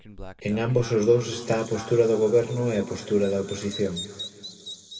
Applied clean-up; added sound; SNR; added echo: none; Bird vocalization, bird call, bird song; 17 dB; reverberation time 2.6 s.